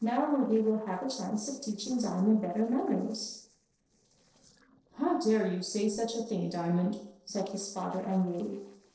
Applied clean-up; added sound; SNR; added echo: neural separator model SepFormer DNS4.